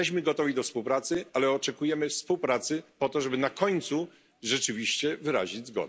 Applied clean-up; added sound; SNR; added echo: none; none; none; none.